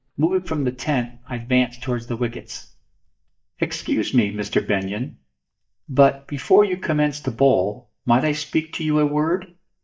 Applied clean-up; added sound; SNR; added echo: neural mask model DeepFilterNet 3.